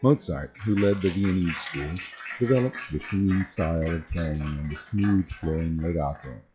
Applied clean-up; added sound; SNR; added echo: classical method log-MMSE.